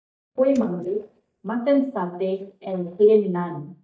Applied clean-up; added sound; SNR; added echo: neural mask model DeepFilterNet 3.